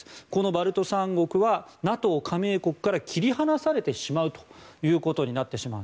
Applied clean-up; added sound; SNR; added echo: none; none; none; none.